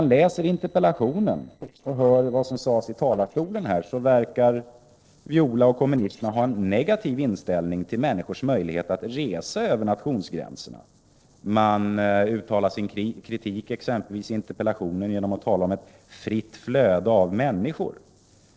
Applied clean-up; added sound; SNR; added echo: neural separator model SepFormer DNS4.